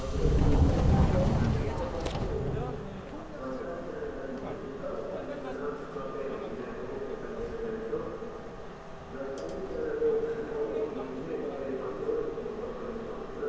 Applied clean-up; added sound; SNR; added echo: none; Subway, metro, underground; -4 dB; reverberation time 2.2 s.